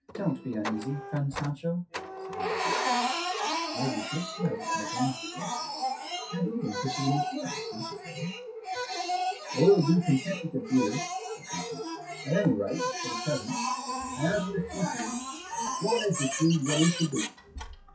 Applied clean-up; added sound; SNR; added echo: classical method WPE with log-MMSE.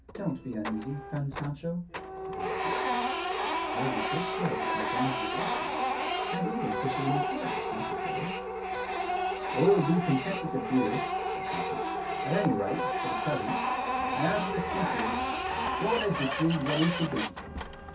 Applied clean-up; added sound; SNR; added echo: none; Printer; -1 dB; reverberation time 0.3 s.